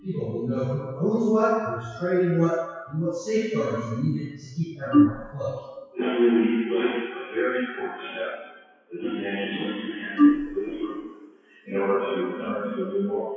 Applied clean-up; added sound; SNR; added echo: classical method WPE with log-MMSE.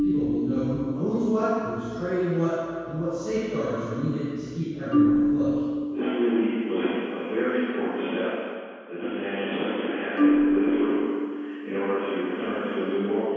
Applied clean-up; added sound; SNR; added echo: none; Marimba, xylophone; 2 dB; reverberation time 2.0 s.